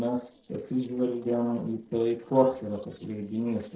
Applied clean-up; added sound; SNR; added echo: neural separator model SepFormer DNS4.